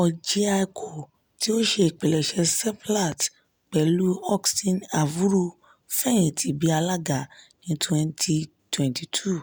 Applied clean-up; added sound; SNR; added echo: none; none; none; none.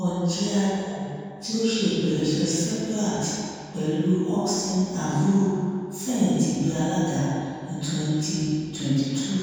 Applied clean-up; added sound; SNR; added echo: none; none; none; reverberation time 2.1 s.